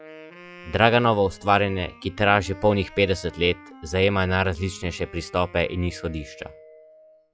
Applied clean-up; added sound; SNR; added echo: classical method log-MMSE.